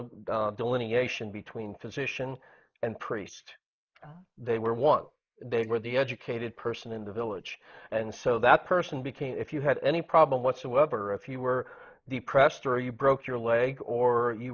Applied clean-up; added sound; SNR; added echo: neural mask model Resemble Enhance denoiser.